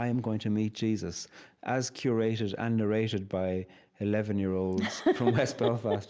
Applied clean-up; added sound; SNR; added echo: none; none; none; none.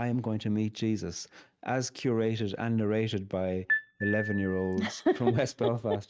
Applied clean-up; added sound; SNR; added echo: neural mask model RNNoise.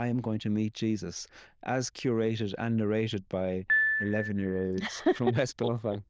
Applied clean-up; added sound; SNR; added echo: neural diffusion model UNIVERSE++.